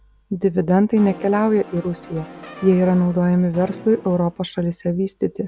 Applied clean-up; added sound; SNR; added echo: none; Brass instrument; 18 dB; none.